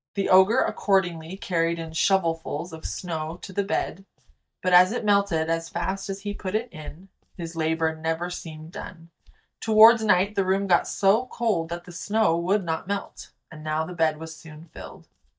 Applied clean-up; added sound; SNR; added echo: neural mask model DeepFilterNet 3.